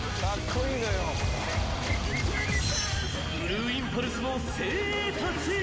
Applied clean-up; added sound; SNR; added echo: none; Bird; 12 dB; none.